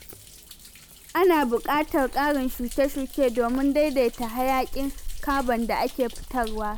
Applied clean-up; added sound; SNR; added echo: none; Thunder; 11 dB; none.